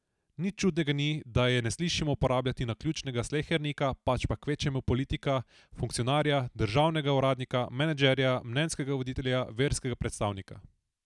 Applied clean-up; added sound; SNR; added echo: none; none; none; none.